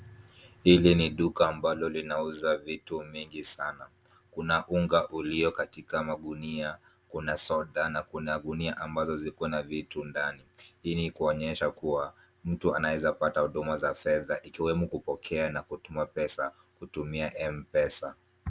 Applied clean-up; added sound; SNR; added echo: none; none; none; none.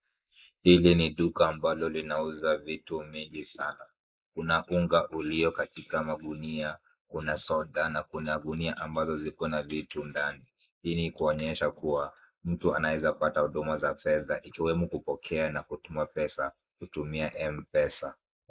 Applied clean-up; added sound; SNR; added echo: neural mask model Resemble Enhance denoiser.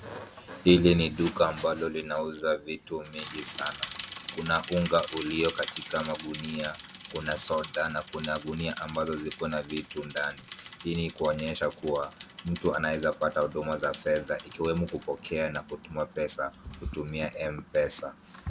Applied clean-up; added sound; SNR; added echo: none; Bicycle; 14 dB; none.